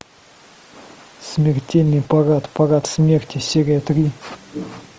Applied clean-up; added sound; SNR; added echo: none; none; none; none.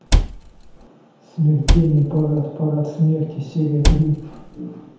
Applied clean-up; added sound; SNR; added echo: none; Cupboard open or close; -1 dB; reverberation time 0.9 s.